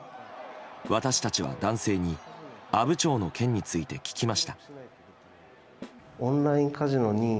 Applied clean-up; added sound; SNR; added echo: none; Crowd / Cheering + Snare drum; 19 dB; none.